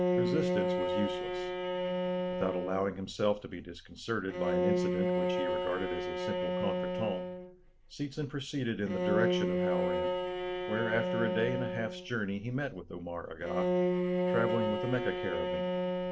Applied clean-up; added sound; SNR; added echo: none; Bowed string instrument; -3 dB; none.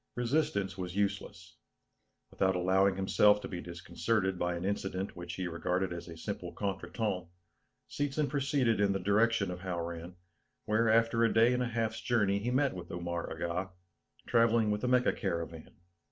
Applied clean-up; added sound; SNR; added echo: none; none; none; none.